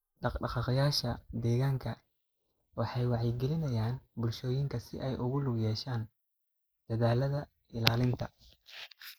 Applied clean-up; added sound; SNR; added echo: neural mask model Resemble Enhance denoiser.